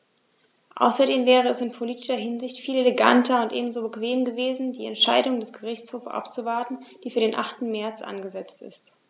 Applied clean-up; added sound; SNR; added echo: none; none; none; none.